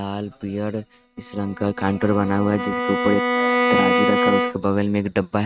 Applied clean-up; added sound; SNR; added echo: neural mask model RNNoise.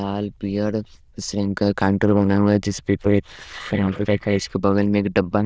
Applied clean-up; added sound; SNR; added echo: neural diffusion model UNIVERSE++.